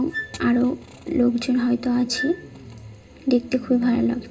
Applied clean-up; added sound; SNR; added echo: none; Wind instrument, woodwind instrument; 15 dB; reverberation time 0.2 s.